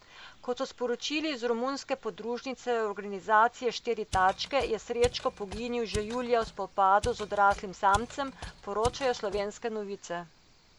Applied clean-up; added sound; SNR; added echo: none; Mechanisms; 13 dB; none.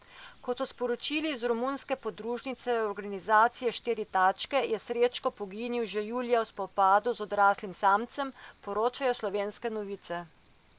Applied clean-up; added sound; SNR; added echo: none; none; none; none.